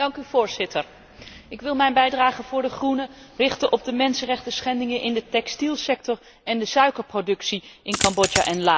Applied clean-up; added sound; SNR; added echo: none; Coin (dropping); 3 dB; none.